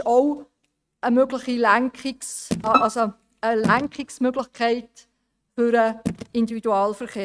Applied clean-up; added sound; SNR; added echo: neural mask model RNNoise.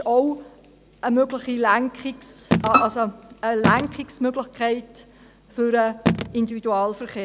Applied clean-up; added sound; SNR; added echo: none; Telephone + Bowed string instrument; 1 dB; none.